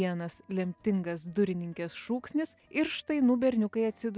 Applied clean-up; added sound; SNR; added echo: none; none; none; none.